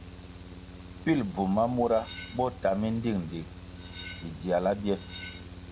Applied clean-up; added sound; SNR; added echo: none; Cutlery, silverware + Mechanical fan; 13 dB; none.